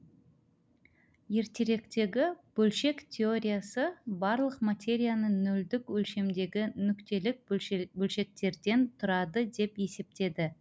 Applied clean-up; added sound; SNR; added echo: none; none; none; none.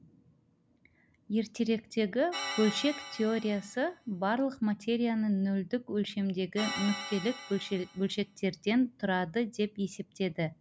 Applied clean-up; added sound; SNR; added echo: none; Organ; 10 dB; none.